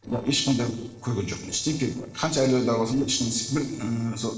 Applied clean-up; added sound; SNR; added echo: neural separator model SepFormer DNS4.